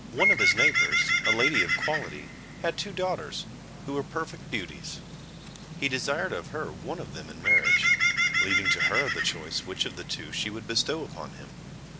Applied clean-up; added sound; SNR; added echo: none; Bird; -4 dB; none.